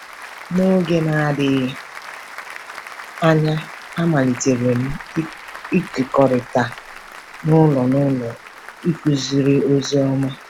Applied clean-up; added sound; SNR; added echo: none; Applause; 16 dB; none.